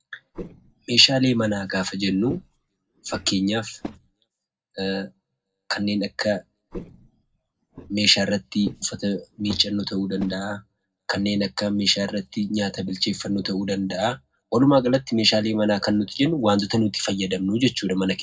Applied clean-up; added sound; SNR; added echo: neural separator model SepFormer DNS4.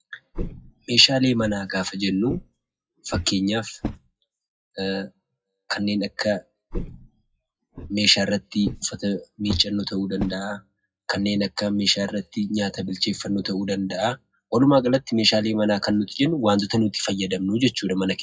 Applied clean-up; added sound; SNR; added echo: classical method WPE with log-MMSE.